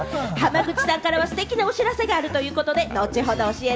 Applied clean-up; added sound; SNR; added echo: none; none; none; none.